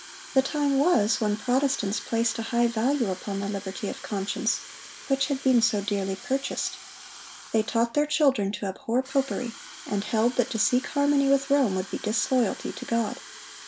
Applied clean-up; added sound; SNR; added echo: none; Fill (with liquid) / Water tap, faucet; 17 dB; none.